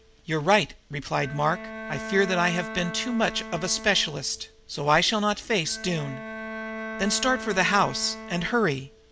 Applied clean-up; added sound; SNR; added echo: none; Bowed string instrument; 12 dB; none.